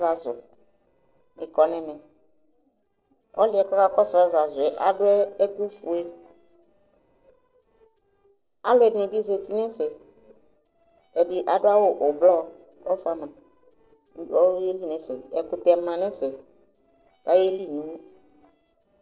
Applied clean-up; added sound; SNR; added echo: neural separator model SepFormer DNS4.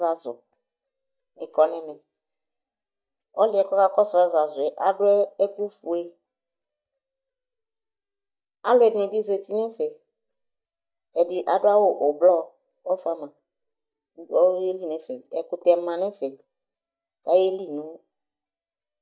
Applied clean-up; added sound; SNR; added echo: neural mask model DeepFilterNet 3.